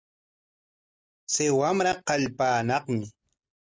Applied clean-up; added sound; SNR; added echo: none; none; none; none.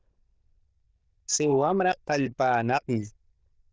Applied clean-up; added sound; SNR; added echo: neural diffusion model UNIVERSE++.